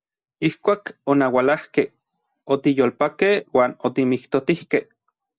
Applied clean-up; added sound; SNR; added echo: none; none; none; none.